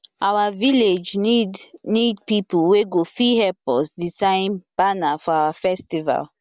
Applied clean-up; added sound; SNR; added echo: none; none; none; none.